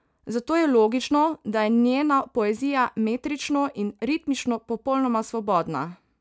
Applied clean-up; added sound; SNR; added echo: none; none; none; none.